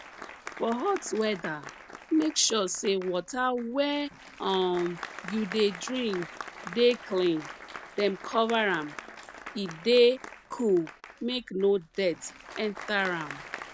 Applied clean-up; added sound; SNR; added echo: none; Applause; 15 dB; none.